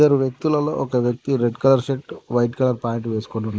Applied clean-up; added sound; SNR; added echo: neural mask model Resemble Enhance denoiser.